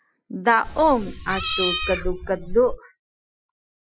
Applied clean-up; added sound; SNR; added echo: classical method Wiener filter.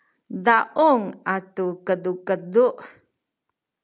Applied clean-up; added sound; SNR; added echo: none; none; none; none.